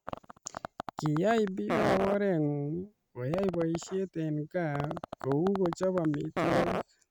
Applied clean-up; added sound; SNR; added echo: neural mask model RNNoise.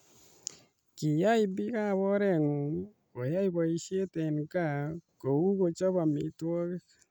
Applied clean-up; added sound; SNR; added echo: none; none; none; none.